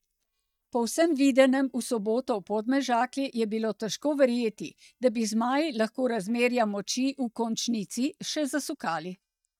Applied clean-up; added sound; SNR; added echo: neural mask model DeepFilterNet 3.